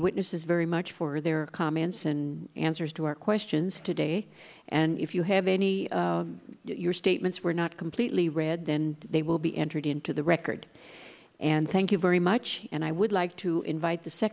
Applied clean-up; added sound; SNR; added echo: none; none; none; none.